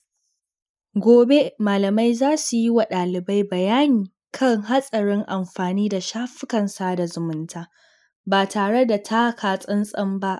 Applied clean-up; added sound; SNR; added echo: neural mask model Resemble Enhance denoiser.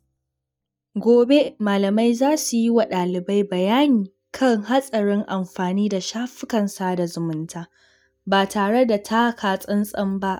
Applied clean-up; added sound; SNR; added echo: neural mask model DeepFilterNet 3.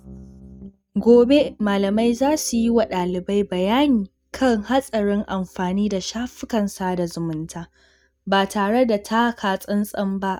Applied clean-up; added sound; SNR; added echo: neural mask model RNNoise.